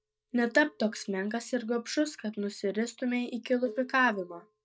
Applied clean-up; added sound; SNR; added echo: neural mask model DeepFilterNet 3.